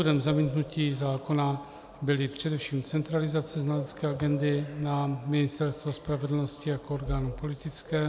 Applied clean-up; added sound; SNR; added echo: none; Bird; 17 dB; none.